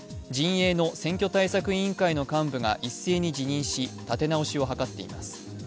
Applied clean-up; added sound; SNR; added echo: none; none; none; none.